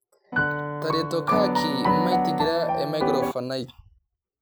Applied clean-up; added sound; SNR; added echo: none; Piano; -5 dB; none.